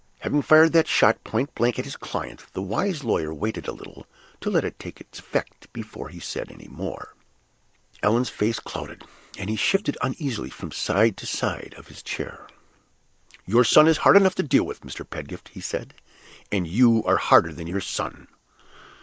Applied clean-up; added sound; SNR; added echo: neural mask model Resemble Enhance denoiser.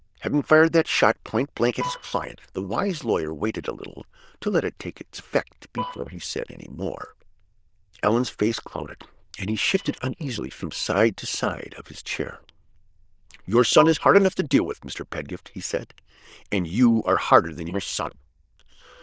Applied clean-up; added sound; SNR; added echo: neural diffusion model UNIVERSE++.